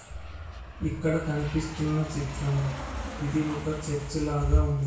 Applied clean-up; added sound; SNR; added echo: none; Aircraft; 14 dB; reverberation time 0.6 s.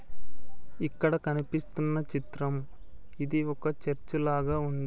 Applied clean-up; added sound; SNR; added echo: none; none; none; none.